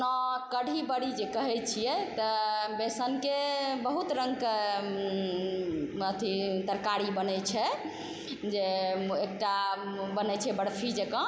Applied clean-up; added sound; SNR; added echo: none; none; none; none.